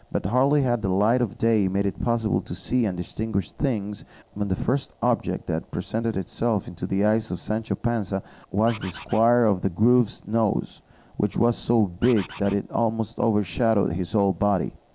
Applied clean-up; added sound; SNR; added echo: none; Bird; 15 dB; none.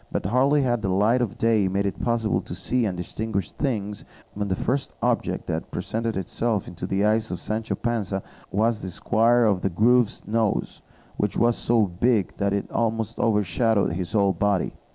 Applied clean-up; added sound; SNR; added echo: none; none; none; none.